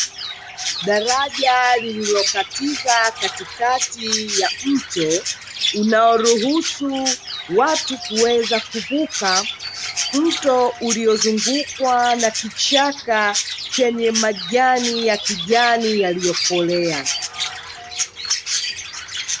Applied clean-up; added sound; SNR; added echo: none; Chirp, tweet; 5 dB; none.